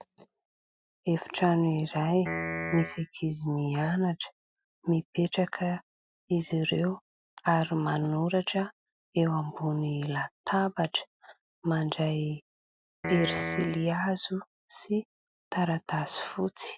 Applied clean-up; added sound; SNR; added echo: classical method Wiener filter.